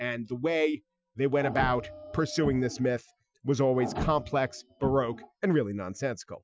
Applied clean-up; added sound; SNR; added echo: classical method Wiener filter.